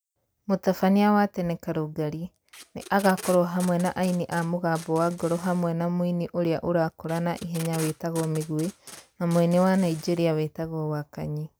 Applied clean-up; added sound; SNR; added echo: none; Packing tape, duct tape; 18 dB; none.